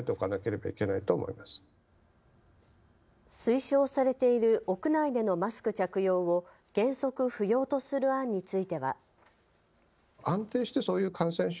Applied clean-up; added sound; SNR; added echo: none; none; none; none.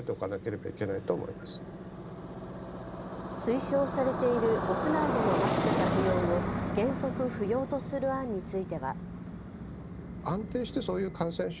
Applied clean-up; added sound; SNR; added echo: none; Motorcycle; 1 dB; none.